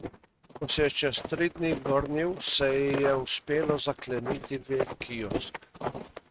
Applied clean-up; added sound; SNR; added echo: neural mask model RNNoise.